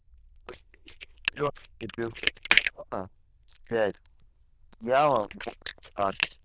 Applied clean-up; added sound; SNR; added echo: neural diffusion model UNIVERSE++.